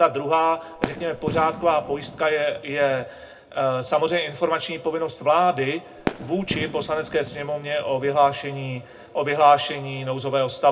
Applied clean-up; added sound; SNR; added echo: none; Fireworks; 11 dB; reverberation time 0.2 s.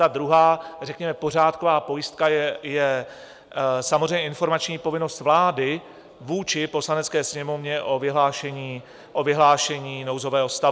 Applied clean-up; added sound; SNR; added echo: none; none; none; none.